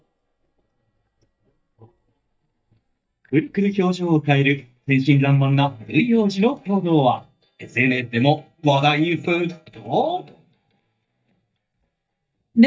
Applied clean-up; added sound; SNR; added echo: neural mask model DeepFilterNet 3.